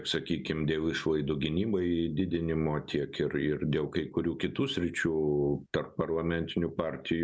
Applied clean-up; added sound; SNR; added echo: none; none; none; none.